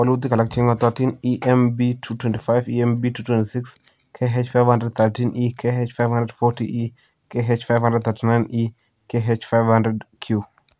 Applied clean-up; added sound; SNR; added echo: none; none; none; none.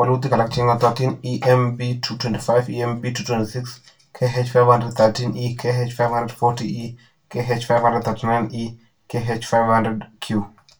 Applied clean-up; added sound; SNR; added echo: none; none; none; reverberation time 0.2 s.